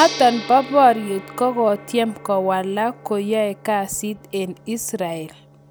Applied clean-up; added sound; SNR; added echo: none; Gong; 16 dB; none.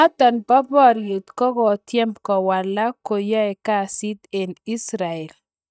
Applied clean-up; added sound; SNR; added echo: neural mask model DeepFilterNet 3.